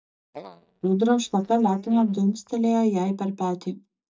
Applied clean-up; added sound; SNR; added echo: neural mask model DeepFilterNet 3.